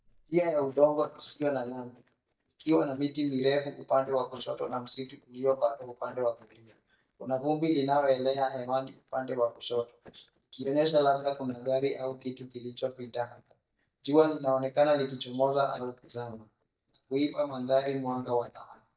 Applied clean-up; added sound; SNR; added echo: neural mask model DeepFilterNet 3.